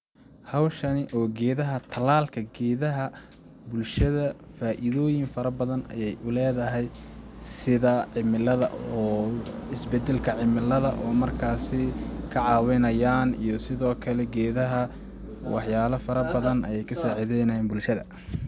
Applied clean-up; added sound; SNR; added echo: none; none; none; none.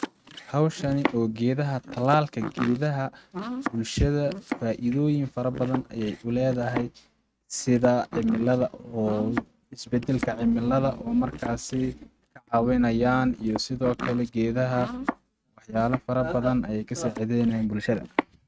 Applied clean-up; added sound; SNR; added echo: neural mask model RNNoise.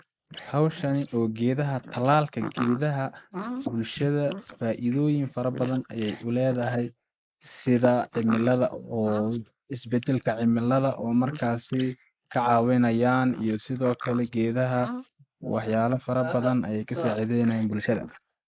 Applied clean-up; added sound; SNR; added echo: neural mask model Resemble Enhance denoiser.